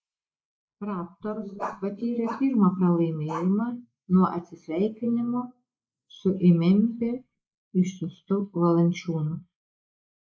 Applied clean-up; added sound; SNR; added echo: neural mask model Resemble Enhance denoiser.